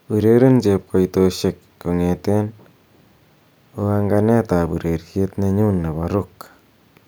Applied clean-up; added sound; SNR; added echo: none; none; none; none.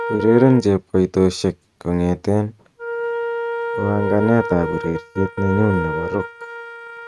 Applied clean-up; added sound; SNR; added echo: neural mask model RNNoise.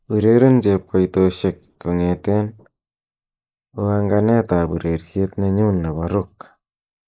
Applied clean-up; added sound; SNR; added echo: neural mask model Resemble Enhance denoiser.